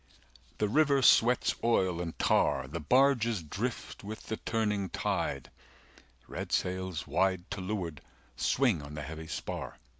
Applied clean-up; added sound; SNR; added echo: none; none; none; none.